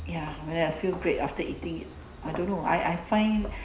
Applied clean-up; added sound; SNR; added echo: none; Walk, footsteps; 12 dB; reverberation time 0.5 s.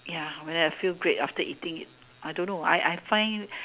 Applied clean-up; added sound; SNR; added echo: none; none; none; none.